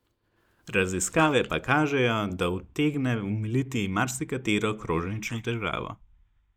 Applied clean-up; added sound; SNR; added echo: neural mask model DeepFilterNet 3.